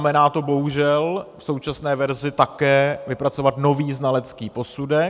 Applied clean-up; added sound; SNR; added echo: none; none; none; none.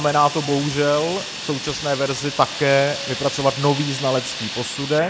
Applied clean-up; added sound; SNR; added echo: none; Fire; 9 dB; none.